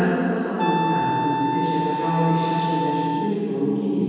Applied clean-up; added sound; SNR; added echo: none; Wind instrument, woodwind instrument; 3 dB; reverberation time 2.1 s.